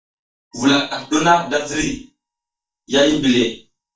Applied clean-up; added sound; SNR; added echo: neural mask model DeepFilterNet 3.